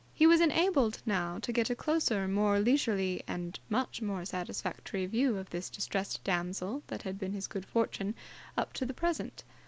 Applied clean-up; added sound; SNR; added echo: none; none; none; none.